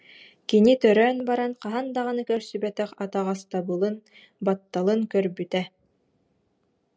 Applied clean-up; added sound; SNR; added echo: none; none; none; none.